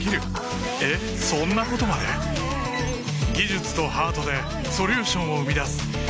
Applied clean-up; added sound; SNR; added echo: none; none; none; none.